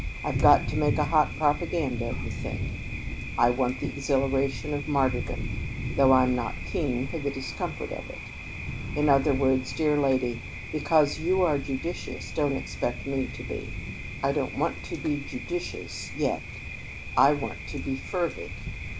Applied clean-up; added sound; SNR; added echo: none; Thunder; 6 dB; none.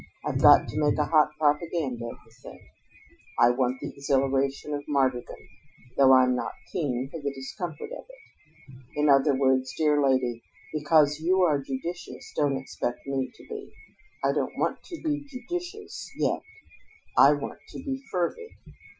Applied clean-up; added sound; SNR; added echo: classical method Wiener filter.